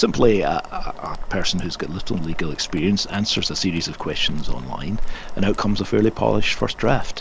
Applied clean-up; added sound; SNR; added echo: none; Boiling; 3 dB; none.